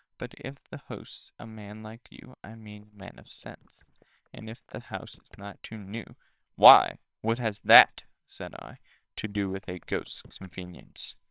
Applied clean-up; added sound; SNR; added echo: neural separator model SepFormer WHAMR!.